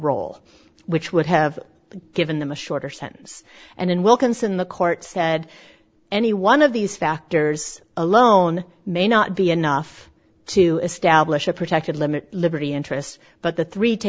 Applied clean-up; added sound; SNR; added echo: none; none; none; none.